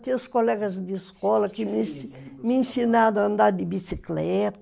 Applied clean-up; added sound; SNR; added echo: none; none; none; none.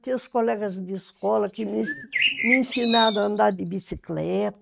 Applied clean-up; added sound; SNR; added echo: neural mask model RNNoise.